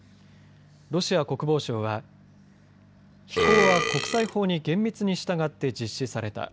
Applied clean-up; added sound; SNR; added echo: none; Burping, eructation; -2 dB; none.